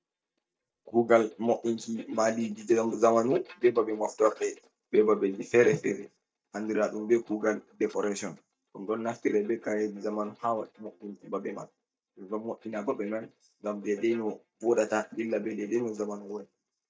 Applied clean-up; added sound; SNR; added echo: neural mask model DeepFilterNet 3.